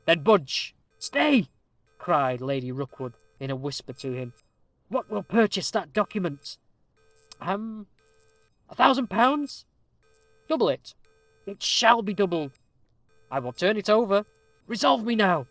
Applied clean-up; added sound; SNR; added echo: neural separator model SepFormer DNS4.